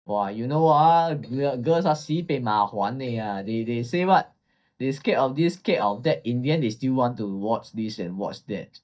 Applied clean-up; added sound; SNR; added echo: neural mask model DeepFilterNet 3.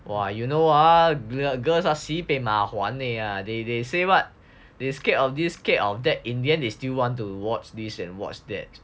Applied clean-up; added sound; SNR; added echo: none; none; none; none.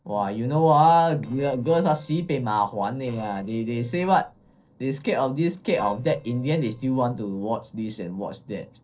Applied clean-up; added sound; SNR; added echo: neural separator model SepFormer DNS4.